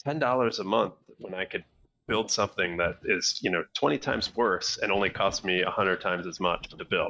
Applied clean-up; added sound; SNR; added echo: neural mask model DeepFilterNet 3.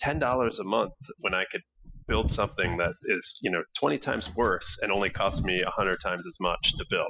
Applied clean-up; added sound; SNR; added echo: classical method spectral subtraction.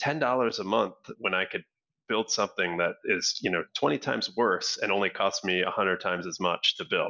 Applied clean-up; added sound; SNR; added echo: none; none; none; none.